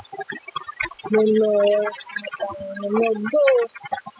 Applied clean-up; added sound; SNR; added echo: classical method spectral subtraction.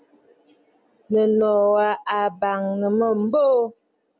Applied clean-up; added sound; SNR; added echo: none; none; none; none.